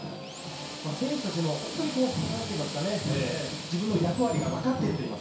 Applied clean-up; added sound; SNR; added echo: none; Drill; 11 dB; reverberation time 0.6 s.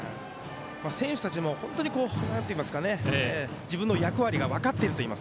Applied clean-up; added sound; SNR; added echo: none; none; none; none.